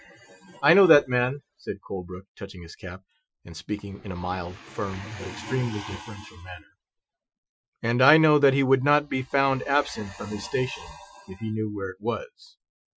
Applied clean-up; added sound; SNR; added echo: classical method Wiener filter.